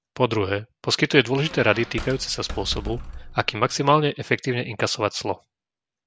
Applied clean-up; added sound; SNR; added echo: none; Squeak; 12 dB; none.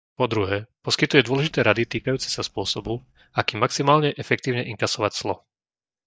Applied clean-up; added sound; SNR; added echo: neural mask model DeepFilterNet 3.